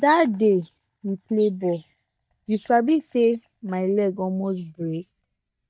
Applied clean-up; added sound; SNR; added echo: neural mask model DeepFilterNet 3.